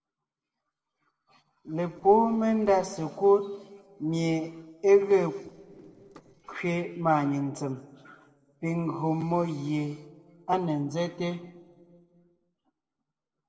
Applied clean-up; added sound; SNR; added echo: neural separator model SepFormer DNS4.